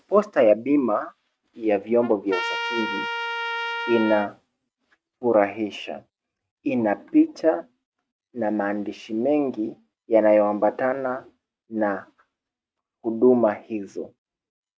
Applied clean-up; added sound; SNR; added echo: neural mask model RNNoise.